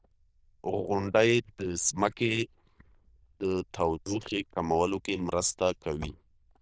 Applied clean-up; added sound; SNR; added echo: neural diffusion model UNIVERSE++.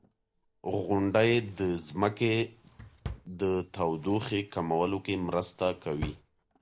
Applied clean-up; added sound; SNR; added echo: none; Drawer open or close; 17 dB; none.